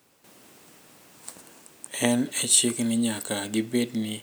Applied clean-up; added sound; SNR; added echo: none; none; none; none.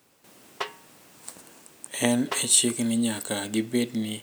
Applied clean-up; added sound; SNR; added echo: none; Snare drum; 13 dB; none.